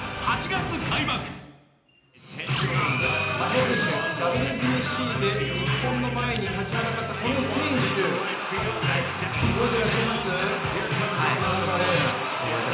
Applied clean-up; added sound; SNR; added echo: none; Bowed string instrument; 11 dB; reverberation time 0.9 s.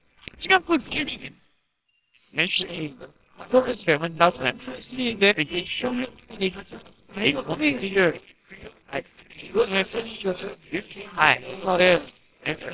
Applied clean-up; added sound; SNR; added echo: neural separator model SepFormer WHAMR!.